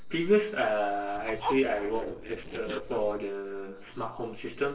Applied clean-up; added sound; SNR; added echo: neural separator model SepFormer DNS4.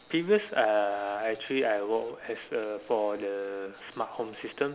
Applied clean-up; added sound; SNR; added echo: none; none; none; none.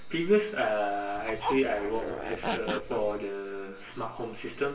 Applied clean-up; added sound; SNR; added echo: none; Zipper (clothing); 5 dB; reverberation time 0.3 s.